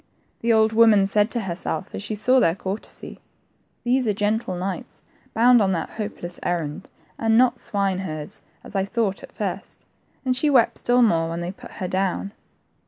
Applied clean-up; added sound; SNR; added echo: none; none; none; none.